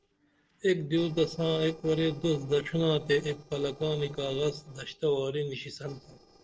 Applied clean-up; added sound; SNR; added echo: neural separator model SepFormer DNS4.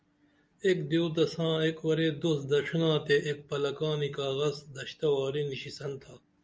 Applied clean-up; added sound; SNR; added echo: none; none; none; none.